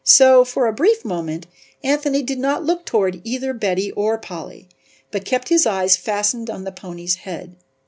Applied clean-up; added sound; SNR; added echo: none; none; none; none.